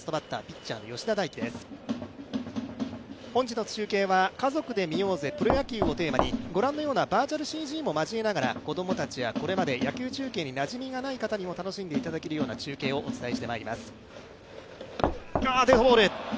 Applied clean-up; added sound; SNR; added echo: none; Knock; 1 dB; none.